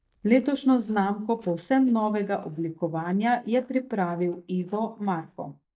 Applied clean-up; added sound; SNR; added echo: neural mask model DeepFilterNet 3.